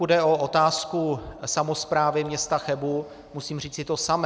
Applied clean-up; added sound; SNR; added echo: none; none; none; none.